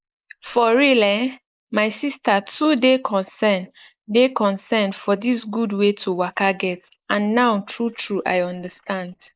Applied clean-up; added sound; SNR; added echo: neural mask model Resemble Enhance denoiser.